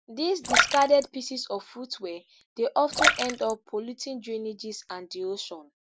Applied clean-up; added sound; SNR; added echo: none; Splash, splatter; 1 dB; none.